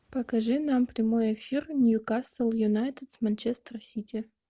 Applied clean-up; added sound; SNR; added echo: none; none; none; none.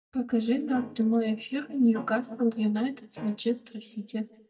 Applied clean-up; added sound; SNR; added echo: neural mask model DeepFilterNet 3.